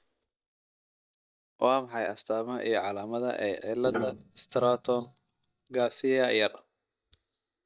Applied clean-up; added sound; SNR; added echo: neural mask model DeepFilterNet 3.